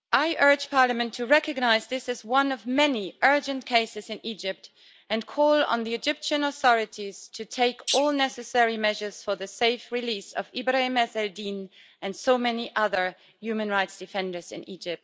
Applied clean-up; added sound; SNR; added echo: neural mask model Resemble Enhance denoiser.